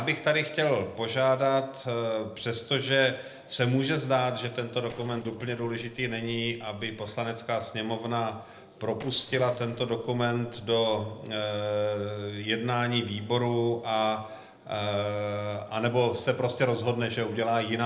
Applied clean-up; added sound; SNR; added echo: neural separator model SepFormer DNS4.